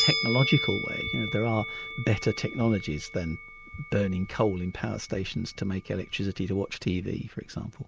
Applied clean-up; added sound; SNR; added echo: none; Musical instrument; 7 dB; none.